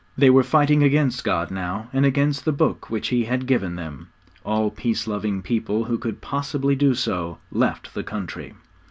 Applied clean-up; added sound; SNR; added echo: none; none; none; none.